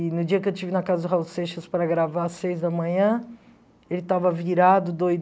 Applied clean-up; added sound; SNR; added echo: none; none; none; none.